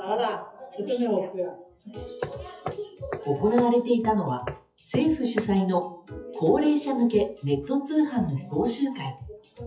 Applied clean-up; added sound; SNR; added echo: classical method WPE with log-MMSE.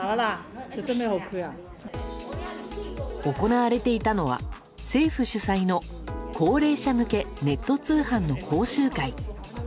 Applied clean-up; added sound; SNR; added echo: none; none; none; none.